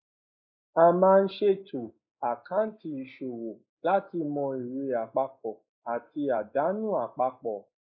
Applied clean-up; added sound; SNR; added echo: neural mask model Resemble Enhance denoiser.